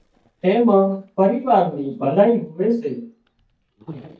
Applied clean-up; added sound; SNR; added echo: neural mask model DeepFilterNet 3.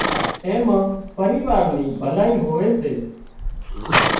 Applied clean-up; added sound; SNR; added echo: none; Livestock, farm animals, working animals; 4 dB; reverberation time 0.9 s.